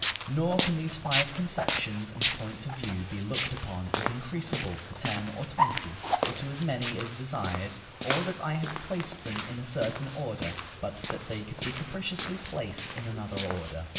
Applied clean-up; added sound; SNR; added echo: none; Walk, footsteps; -1 dB; reverberation time 0.7 s.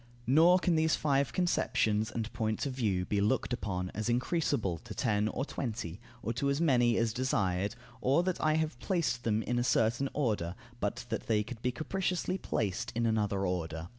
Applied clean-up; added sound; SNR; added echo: none; none; none; none.